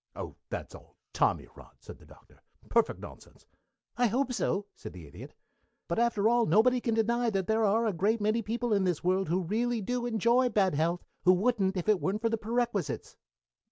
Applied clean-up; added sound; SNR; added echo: none; none; none; none.